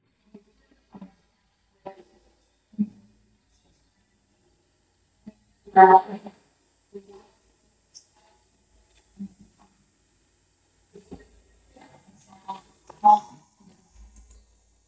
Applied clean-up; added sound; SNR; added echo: neural mask model DeepFilterNet 3.